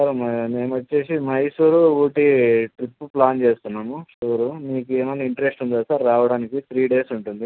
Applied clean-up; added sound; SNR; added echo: none; none; none; none.